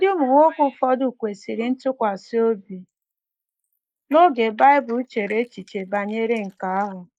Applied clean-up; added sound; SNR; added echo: neural mask model Resemble Enhance denoiser.